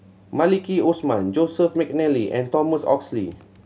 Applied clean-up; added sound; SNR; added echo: none; none; none; none.